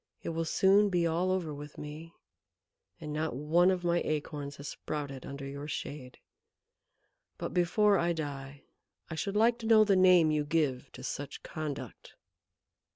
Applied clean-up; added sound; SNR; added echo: none; none; none; none.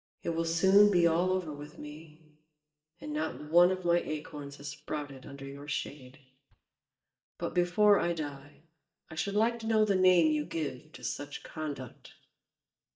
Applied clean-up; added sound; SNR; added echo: neural mask model DeepFilterNet 3.